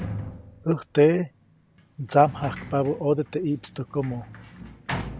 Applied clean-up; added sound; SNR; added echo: none; Sliding door; 12 dB; none.